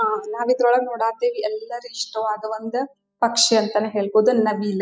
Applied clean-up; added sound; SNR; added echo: classical method spectral subtraction.